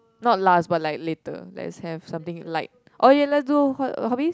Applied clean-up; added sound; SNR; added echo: none; none; none; none.